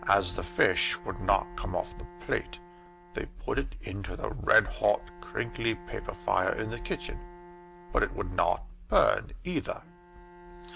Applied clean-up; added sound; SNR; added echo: none; Bowed string instrument; 19 dB; none.